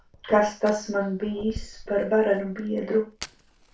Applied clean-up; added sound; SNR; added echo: none; Fire; 18 dB; reverberation time 0.2 s.